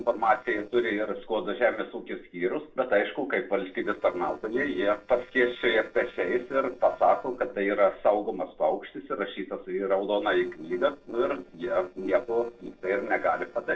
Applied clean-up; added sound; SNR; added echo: neural separator model SepFormer DNS4.